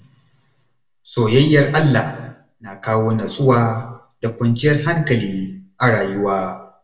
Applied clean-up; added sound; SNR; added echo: none; none; none; reverberation time 0.2 s.